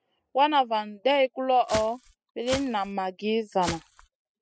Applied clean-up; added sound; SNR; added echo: classical method spectral subtraction.